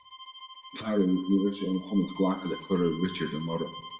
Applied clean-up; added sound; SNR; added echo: none; Bowed string instrument; 15 dB; reverberation time 0.5 s.